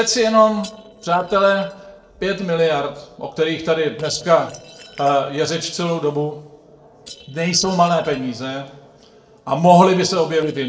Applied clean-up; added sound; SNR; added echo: neural separator model SepFormer DNS4.